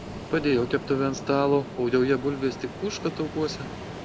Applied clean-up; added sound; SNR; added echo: none; Ocean; 11 dB; none.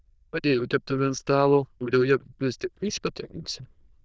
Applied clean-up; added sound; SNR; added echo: neural diffusion model UNIVERSE++.